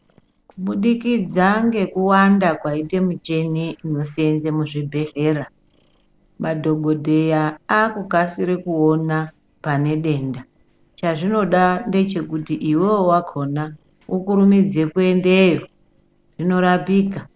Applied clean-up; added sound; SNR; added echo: neural separator model SepFormer DNS4.